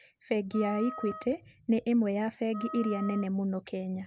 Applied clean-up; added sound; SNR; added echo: none; Wind instrument, woodwind instrument; 14 dB; none.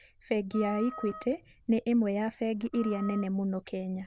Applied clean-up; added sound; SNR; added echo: neural diffusion model UNIVERSE++.